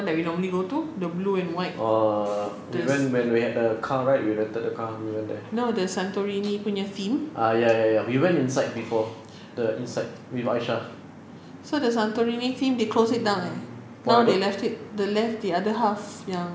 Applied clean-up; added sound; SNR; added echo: none; none; none; none.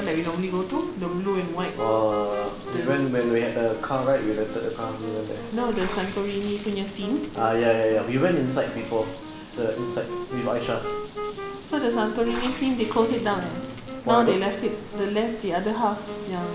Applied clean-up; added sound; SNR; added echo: none; Wind instrument, woodwind instrument + Bathtub (filling or washing) / Water; 9 dB; none.